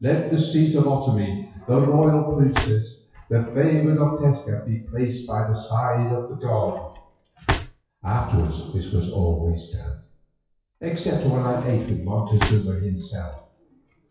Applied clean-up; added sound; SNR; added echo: classical method WPE with log-MMSE.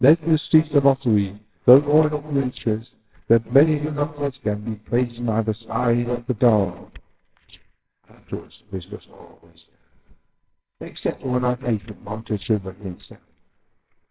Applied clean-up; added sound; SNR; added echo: neural separator model SepFormer WHAMR!.